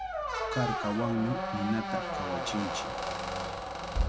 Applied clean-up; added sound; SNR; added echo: none; Squeak; -2 dB; none.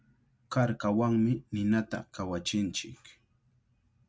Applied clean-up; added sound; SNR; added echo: none; none; none; none.